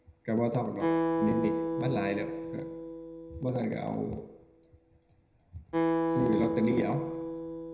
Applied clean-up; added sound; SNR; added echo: none; Acoustic guitar; 0 dB; reverberation time 0.8 s.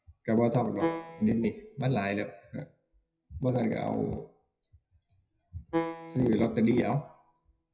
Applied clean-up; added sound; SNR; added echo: classical method WPE with log-MMSE.